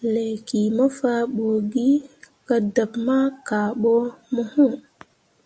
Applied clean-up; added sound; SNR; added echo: none; none; none; none.